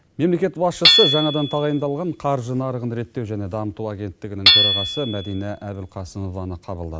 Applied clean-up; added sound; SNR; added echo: none; Hammer / Chink, clink; -1 dB; none.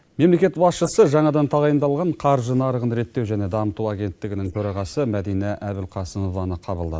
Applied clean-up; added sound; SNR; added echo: neural mask model Resemble Enhance denoiser.